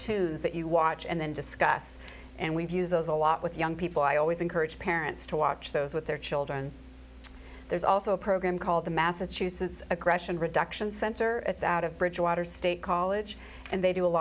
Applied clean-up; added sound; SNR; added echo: none; none; none; none.